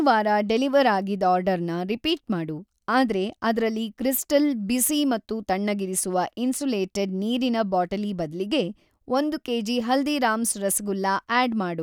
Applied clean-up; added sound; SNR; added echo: none; none; none; none.